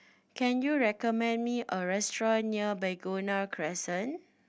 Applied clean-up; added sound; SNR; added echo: none; none; none; none.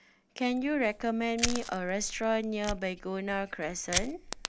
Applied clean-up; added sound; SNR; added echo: none; Fire; 6 dB; none.